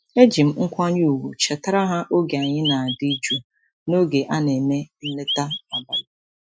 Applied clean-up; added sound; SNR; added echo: classical method Wiener filter.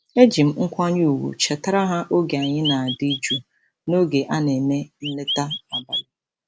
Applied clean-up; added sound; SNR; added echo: none; Chirp, tweet; 7 dB; none.